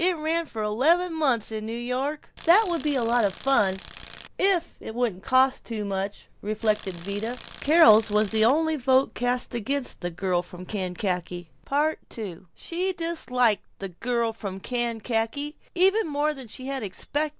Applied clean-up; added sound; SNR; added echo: none; Tools; 15 dB; none.